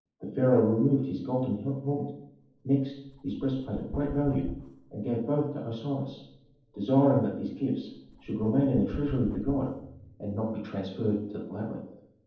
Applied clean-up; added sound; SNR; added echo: neural separator model SepFormer DNS4.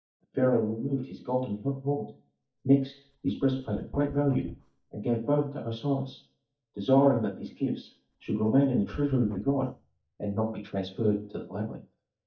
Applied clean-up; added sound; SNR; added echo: neural mask model DeepFilterNet 3.